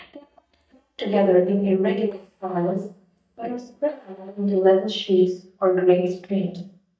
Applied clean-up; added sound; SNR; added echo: neural mask model DeepFilterNet 3.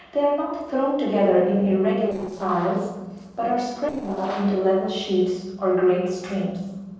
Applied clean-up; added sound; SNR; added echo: neural separator model SepFormer DNS4.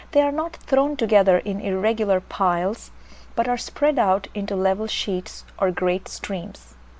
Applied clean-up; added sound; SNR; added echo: none; none; none; none.